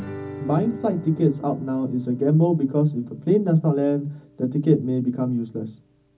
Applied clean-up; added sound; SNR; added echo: none; Guitar; 18 dB; reverberation time 0.4 s.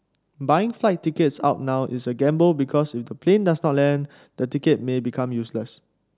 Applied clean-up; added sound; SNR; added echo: none; none; none; none.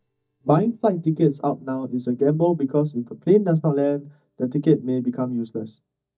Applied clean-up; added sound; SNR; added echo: neural mask model DeepFilterNet 3.